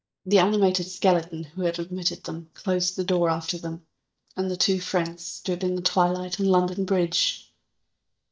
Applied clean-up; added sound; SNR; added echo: neural mask model DeepFilterNet 3.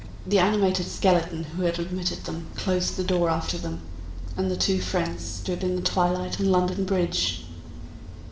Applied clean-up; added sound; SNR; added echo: none; Engine starting / Motor vehicle (road); 10 dB; reverberation time 0.9 s.